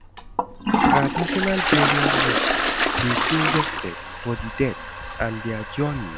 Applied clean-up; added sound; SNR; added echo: none; Toilet flush; -5 dB; none.